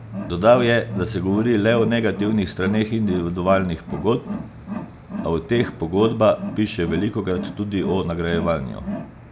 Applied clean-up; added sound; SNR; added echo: none; Wild animals; 10 dB; none.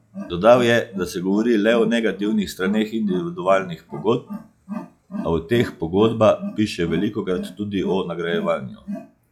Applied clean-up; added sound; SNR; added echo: classical method log-MMSE.